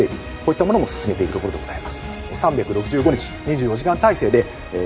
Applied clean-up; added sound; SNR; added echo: none; none; none; none.